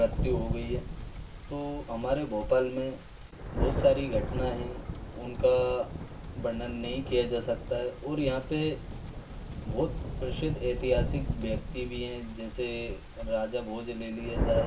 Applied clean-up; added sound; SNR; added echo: none; Thunder; 4 dB; reverberation time 0.2 s.